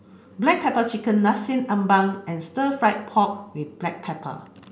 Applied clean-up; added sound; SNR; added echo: none; none; none; none.